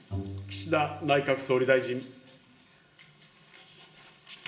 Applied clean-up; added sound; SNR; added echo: none; Bowed string instrument; 13 dB; reverberation time 1.4 s.